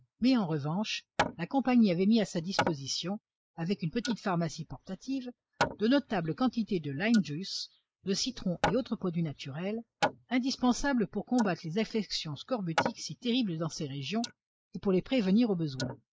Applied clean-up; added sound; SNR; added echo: neural mask model Resemble Enhance denoiser.